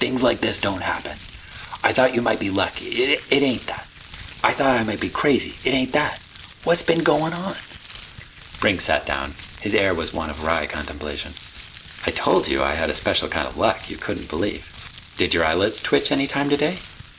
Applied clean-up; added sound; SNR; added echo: none; Crumpling, crinkling; 18 dB; none.